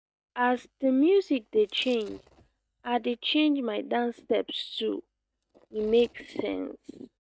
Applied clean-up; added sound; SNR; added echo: neural mask model RNNoise.